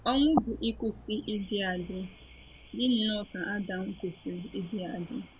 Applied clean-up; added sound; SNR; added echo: none; Alarm / Car; 18 dB; none.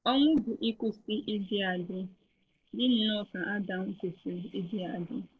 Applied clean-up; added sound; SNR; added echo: neural separator model SepFormer DNS4.